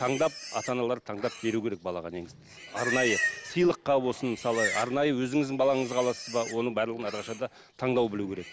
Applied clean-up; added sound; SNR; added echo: none; Livestock, farm animals, working animals; 9 dB; none.